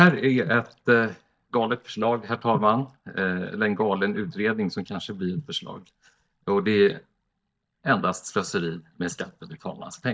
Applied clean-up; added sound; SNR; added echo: neural mask model DeepFilterNet 3.